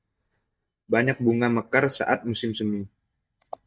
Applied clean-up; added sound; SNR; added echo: neural mask model DeepFilterNet 3.